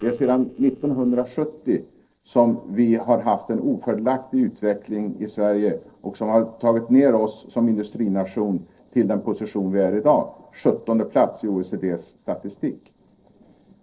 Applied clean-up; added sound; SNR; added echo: neural separator model SepFormer DNS4.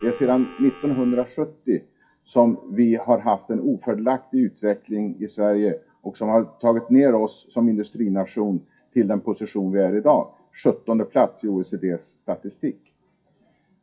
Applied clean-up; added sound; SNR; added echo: classical method WPE with log-MMSE.